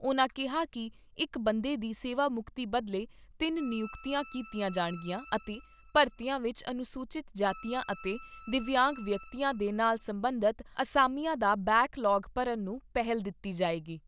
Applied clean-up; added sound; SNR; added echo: none; Bowed string instrument; 19 dB; none.